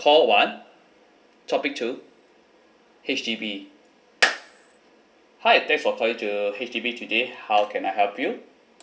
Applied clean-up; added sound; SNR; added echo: none; none; none; reverberation time 0.5 s.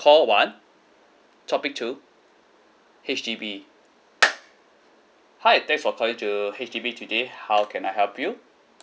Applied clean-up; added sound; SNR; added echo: none; none; none; none.